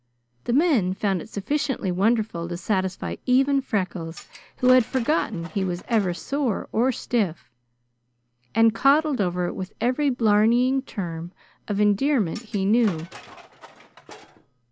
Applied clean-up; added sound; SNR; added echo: none; Tools; 19 dB; none.